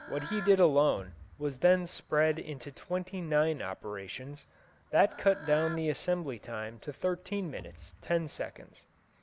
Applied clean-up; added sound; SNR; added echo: none; Bird / Fowl + Bass drum / Thump, thud; 18 dB; none.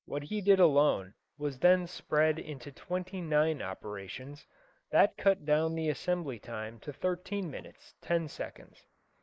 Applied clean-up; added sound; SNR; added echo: neural mask model Resemble Enhance denoiser.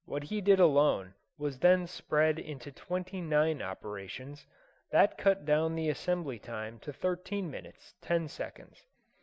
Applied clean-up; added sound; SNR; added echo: none; none; none; none.